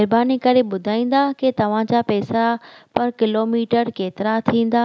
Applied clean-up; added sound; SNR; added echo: none; none; none; none.